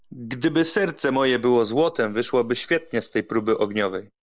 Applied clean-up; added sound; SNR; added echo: neural mask model Resemble Enhance denoiser.